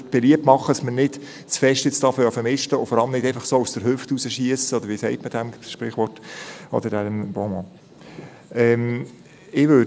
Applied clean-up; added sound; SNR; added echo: none; none; none; none.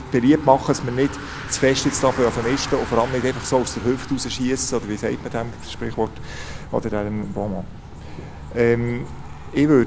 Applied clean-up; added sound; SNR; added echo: none; Bicycle; 11 dB; none.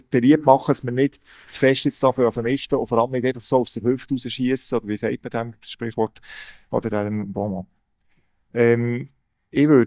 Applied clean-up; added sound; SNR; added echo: neural mask model DeepFilterNet 3.